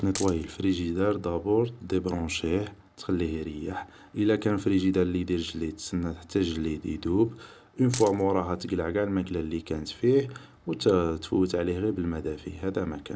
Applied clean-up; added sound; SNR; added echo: none; Coin (dropping); 9 dB; none.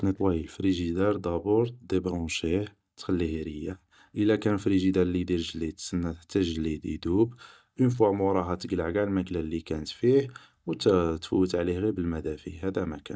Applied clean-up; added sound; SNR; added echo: neural mask model DeepFilterNet 3.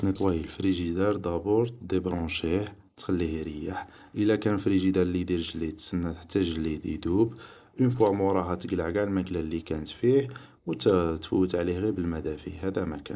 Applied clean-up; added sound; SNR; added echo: neural mask model Resemble Enhance denoiser.